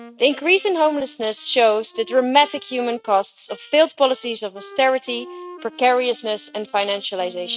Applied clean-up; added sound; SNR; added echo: neural mask model RNNoise.